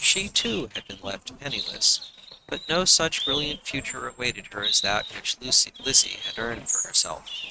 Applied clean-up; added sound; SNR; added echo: neural mask model RNNoise.